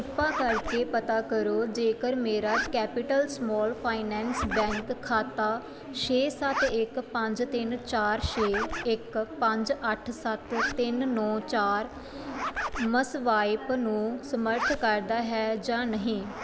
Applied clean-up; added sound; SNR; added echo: none; Zipper (clothing); 10 dB; none.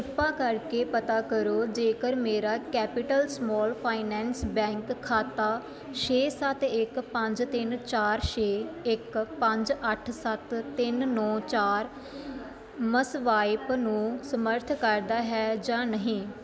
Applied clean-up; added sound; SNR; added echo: none; none; none; none.